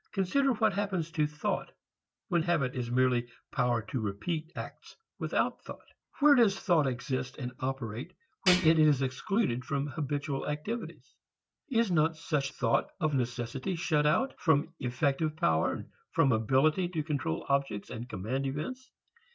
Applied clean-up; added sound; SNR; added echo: none; Tools; 2 dB; none.